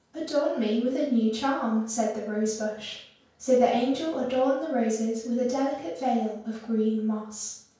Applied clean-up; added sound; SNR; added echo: none; none; none; reverberation time 0.5 s.